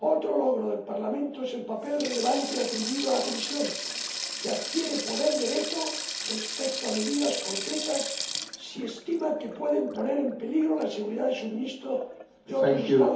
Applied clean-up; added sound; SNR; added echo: none; Sink (filling or washing); 8 dB; reverberation time 0.6 s.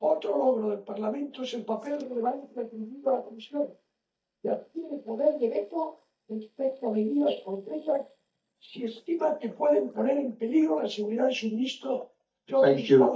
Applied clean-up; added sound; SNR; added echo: neural mask model DeepFilterNet 3.